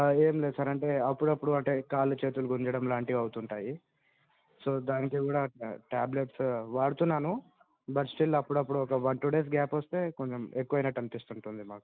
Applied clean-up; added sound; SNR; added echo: none; none; none; none.